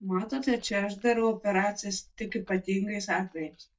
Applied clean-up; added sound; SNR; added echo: neural mask model DeepFilterNet 3.